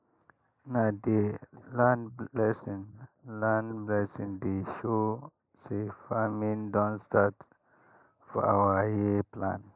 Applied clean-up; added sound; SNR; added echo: neural mask model Resemble Enhance denoiser.